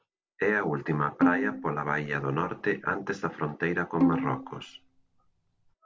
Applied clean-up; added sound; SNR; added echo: none; Bowed string instrument; 1 dB; none.